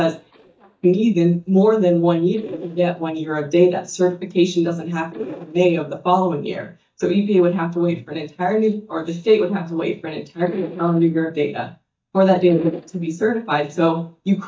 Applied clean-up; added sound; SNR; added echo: neural mask model DeepFilterNet 3.